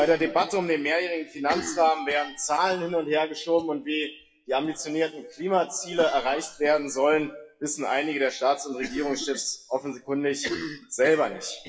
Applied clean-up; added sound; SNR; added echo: classical method WPE with log-MMSE.